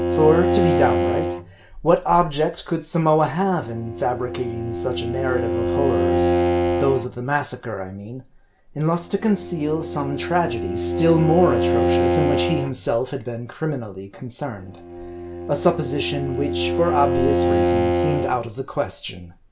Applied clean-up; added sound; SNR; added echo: none; Bowed string instrument; 1 dB; reverberation time 0.2 s.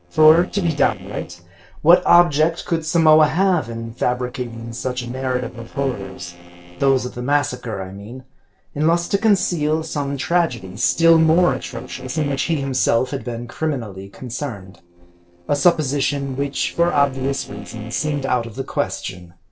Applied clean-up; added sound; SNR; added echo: neural separator model SepFormer DNS4.